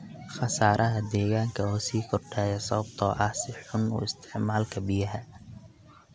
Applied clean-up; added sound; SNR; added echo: none; none; none; none.